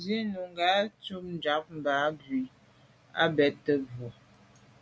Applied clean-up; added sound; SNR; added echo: none; none; none; none.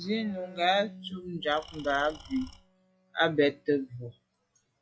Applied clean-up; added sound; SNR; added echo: classical method log-MMSE.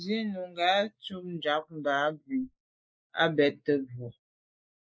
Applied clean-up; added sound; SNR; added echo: neural mask model Resemble Enhance denoiser.